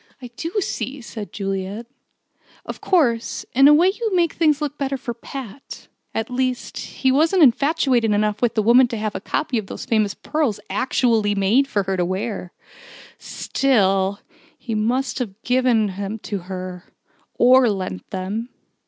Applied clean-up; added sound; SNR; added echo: none; none; none; none.